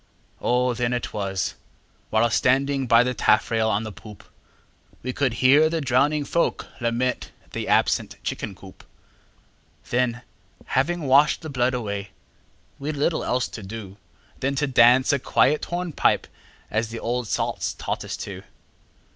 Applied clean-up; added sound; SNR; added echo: none; none; none; none.